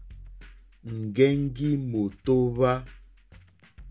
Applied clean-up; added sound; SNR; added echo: none; Drum kit; 19 dB; none.